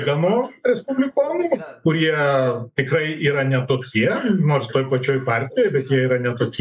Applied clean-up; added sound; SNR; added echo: neural mask model Resemble Enhance denoiser.